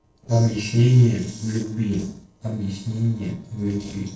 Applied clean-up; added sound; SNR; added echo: neural separator model SepFormer DNS4.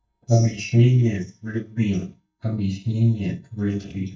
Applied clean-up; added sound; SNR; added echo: neural mask model DeepFilterNet 3.